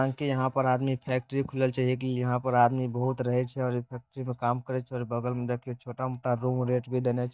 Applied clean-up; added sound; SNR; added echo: neural mask model DeepFilterNet 3.